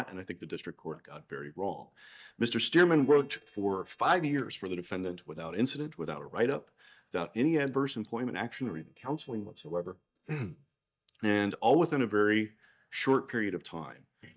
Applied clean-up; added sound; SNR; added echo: neural mask model DeepFilterNet 3.